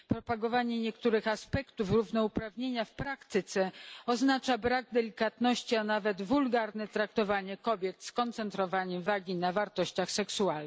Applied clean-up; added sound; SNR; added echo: none; none; none; none.